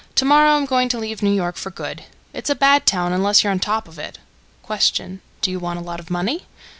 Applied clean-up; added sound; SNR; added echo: none; none; none; none.